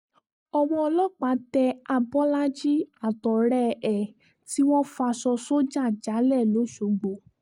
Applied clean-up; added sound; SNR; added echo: neural mask model DeepFilterNet 3.